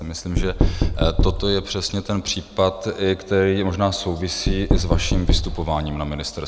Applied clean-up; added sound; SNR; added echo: none; Knock; 1 dB; none.